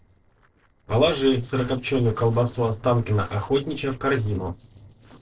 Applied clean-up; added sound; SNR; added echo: neural separator model SepFormer DNS4.